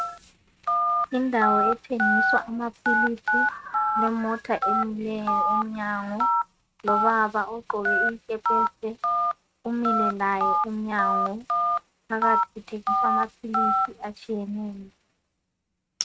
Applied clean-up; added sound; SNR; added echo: neural mask model RNNoise.